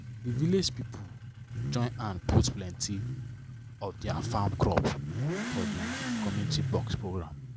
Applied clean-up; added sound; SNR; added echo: none; Motorcycle / Accelerating, revving, vroom; 3 dB; none.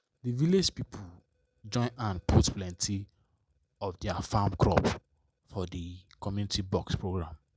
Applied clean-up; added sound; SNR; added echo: none; none; none; none.